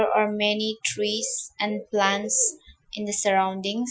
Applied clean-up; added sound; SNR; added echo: classical method Wiener filter.